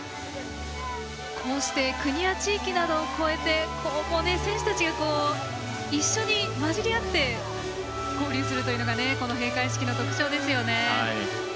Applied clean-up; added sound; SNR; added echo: none; none; none; none.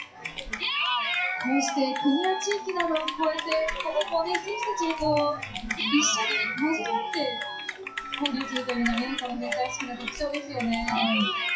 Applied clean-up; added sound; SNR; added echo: classical method WPE with log-MMSE.